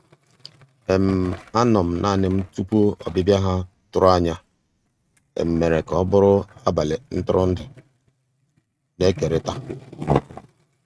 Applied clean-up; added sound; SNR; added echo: neural mask model RNNoise.